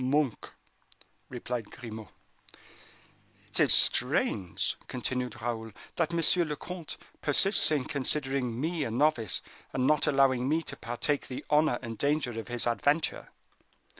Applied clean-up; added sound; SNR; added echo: none; none; none; none.